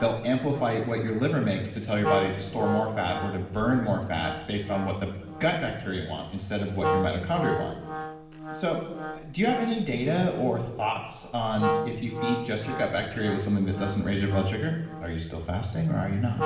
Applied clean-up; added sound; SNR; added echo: none; Wind instrument, woodwind instrument; 7 dB; reverberation time 1.0 s.